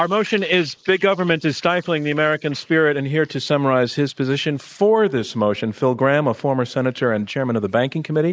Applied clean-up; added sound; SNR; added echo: neural mask model Resemble Enhance denoiser.